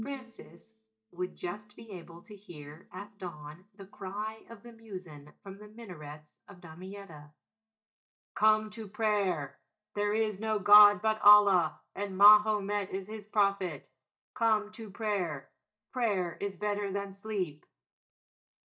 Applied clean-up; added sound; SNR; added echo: neural mask model DeepFilterNet 3.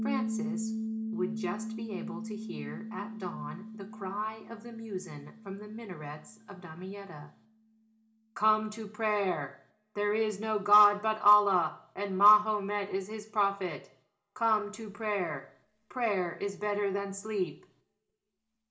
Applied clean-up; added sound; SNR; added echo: none; Piano; 10 dB; reverberation time 0.4 s.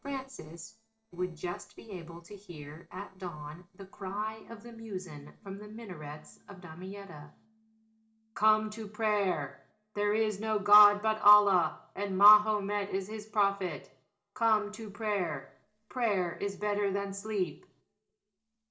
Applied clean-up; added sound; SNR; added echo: neural separator model SepFormer DNS4.